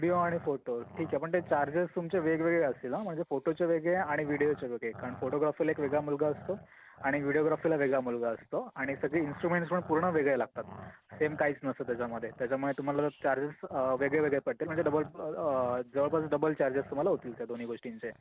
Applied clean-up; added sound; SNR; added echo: none; Growling; 19 dB; none.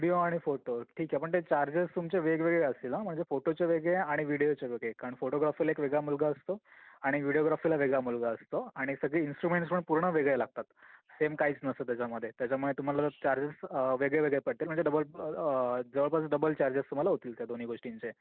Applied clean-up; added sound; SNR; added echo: none; none; none; none.